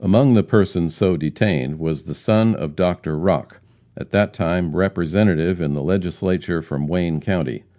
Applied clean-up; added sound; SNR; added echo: none; none; none; none.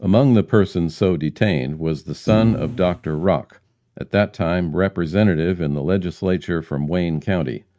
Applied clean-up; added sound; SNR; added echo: neural mask model RNNoise.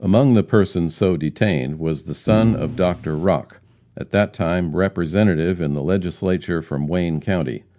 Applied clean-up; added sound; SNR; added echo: none; Thump, thud; 7 dB; none.